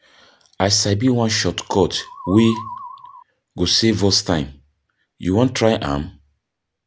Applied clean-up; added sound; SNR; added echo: none; Musical instrument; 13 dB; none.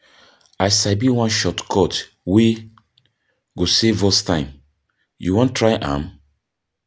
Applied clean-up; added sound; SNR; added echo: none; none; none; none.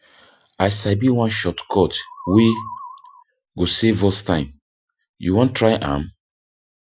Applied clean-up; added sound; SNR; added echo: classical method Wiener filter.